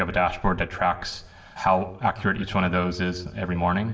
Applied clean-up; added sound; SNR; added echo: none; none; none; reverberation time 2.4 s.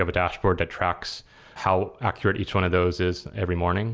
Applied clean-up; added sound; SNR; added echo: none; none; none; none.